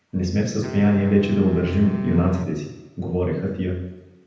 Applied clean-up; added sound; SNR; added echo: none; Wind instrument, woodwind instrument; 16 dB; reverberation time 0.9 s.